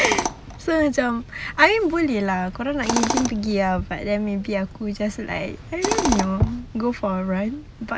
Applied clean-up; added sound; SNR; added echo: none; Tools; 8 dB; none.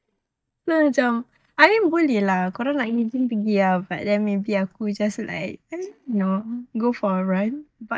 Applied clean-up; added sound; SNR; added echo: neural mask model DeepFilterNet 3.